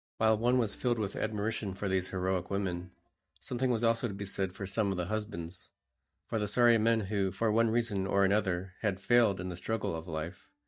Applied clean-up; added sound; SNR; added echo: neural mask model DeepFilterNet 3.